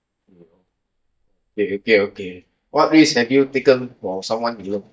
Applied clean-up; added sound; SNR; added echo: neural mask model DeepFilterNet 3.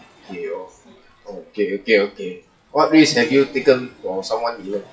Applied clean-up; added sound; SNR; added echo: classical method WPE with log-MMSE.